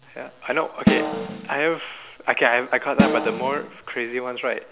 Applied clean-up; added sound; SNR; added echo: none; Snare drum; -2 dB; none.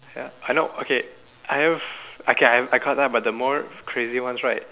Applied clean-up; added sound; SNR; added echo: none; none; none; none.